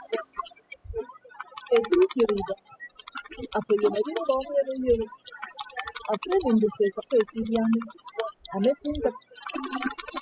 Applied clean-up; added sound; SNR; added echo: classical method spectral subtraction.